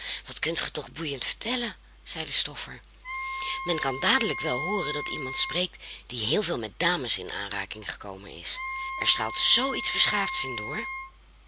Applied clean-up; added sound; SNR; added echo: none; Wind instrument, woodwind instrument; 8 dB; none.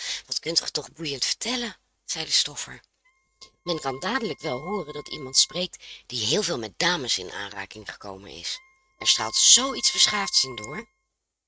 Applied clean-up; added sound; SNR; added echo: neural mask model RNNoise.